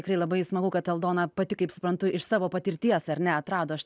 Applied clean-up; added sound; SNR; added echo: none; none; none; none.